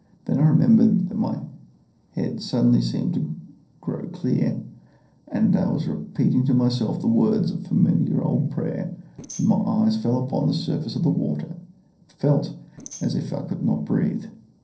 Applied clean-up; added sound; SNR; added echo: neural separator model SepFormer DNS4.